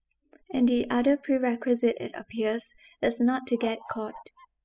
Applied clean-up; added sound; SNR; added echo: classical method spectral subtraction.